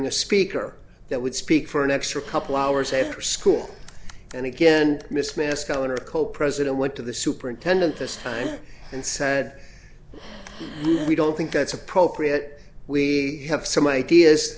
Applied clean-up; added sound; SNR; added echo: none; Breathing; 17 dB; none.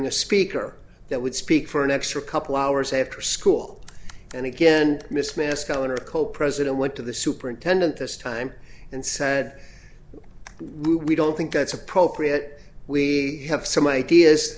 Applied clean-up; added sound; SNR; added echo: none; none; none; none.